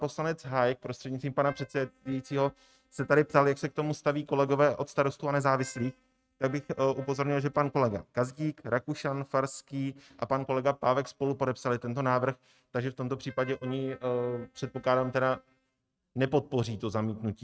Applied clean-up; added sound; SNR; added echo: neural mask model RNNoise.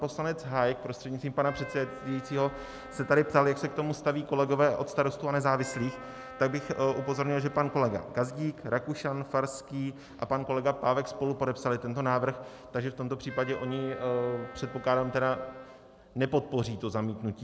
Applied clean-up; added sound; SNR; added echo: none; Wind instrument, woodwind instrument; 16 dB; none.